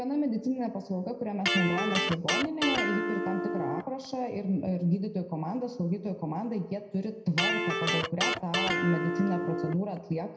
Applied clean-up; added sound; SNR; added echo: none; Electric guitar; -1 dB; reverberation time 0.8 s.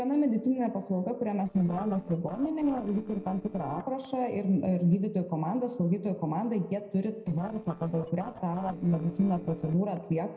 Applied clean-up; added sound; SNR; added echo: neural separator model SepFormer DNS4.